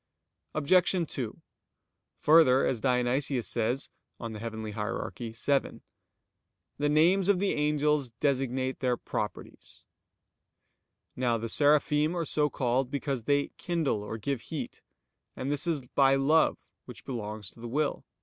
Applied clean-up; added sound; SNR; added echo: none; none; none; none.